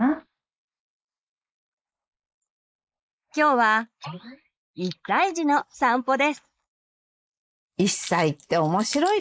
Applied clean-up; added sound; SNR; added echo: neural mask model Resemble Enhance denoiser.